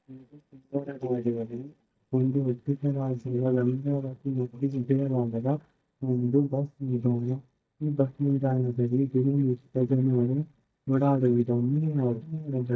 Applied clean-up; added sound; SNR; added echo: neural mask model DeepFilterNet 3.